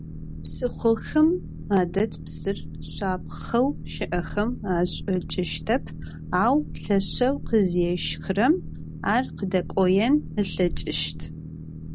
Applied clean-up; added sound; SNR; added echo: none; Boat, Water vehicle; 10 dB; none.